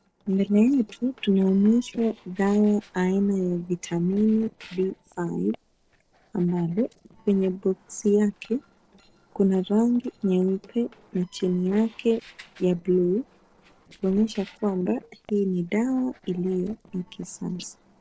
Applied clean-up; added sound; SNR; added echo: neural separator model SepFormer DNS4.